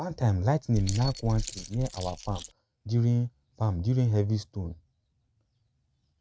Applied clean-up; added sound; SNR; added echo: neural mask model RNNoise.